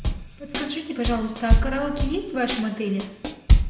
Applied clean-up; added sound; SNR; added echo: none; Bass drum / Snare drum / Drum kit; -5 dB; reverberation time 0.8 s.